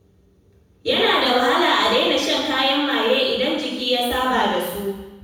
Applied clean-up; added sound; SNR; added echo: none; none; none; reverberation time 1.1 s.